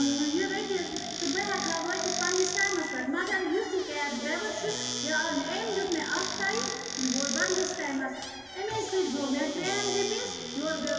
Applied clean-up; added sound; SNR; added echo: none; Squeak / Cupboard open or close; 5 dB; reverberation time 2.7 s.